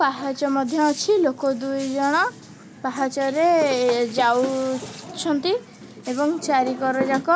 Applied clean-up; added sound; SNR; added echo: none; none; none; none.